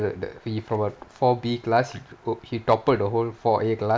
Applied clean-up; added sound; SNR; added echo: none; none; none; none.